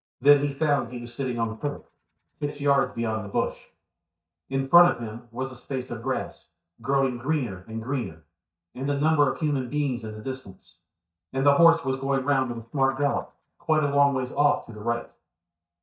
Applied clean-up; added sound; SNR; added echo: neural mask model DeepFilterNet 3.